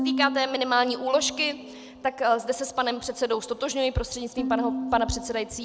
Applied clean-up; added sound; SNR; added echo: none; Bowed string instrument; 8 dB; none.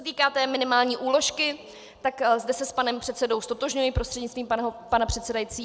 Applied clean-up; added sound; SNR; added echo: none; none; none; none.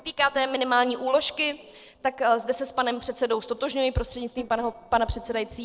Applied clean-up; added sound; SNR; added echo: neural separator model SepFormer DNS4.